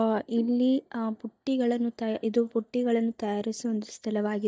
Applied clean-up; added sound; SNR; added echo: neural mask model DeepFilterNet 3.